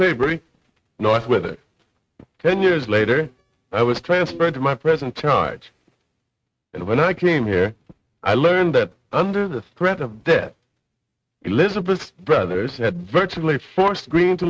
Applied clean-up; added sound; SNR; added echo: neural mask model RNNoise.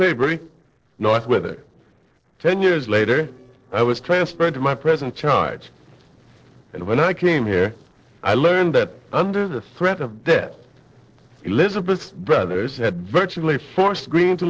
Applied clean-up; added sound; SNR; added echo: neural separator model SepFormer DNS4.